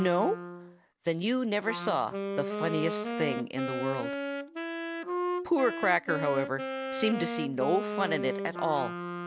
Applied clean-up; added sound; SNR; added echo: none; Wind instrument, woodwind instrument; 4 dB; none.